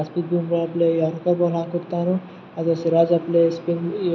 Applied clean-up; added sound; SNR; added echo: none; none; none; none.